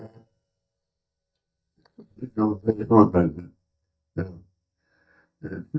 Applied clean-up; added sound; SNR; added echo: neural mask model DeepFilterNet 3.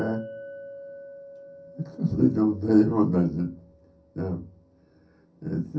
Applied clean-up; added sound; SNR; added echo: none; Chink, clink; 19 dB; reverberation time 0.3 s.